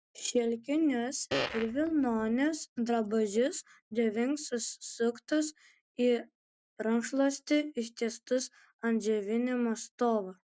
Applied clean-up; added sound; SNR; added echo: none; Fart; 6 dB; none.